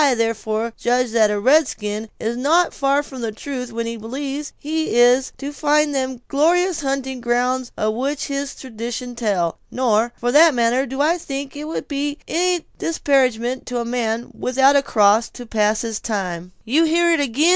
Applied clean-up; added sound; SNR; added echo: none; none; none; none.